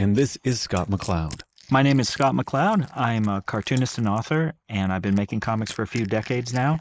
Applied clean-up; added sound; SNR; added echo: neural mask model Resemble Enhance denoiser.